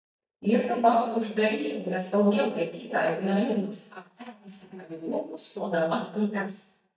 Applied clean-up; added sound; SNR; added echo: neural mask model DeepFilterNet 3.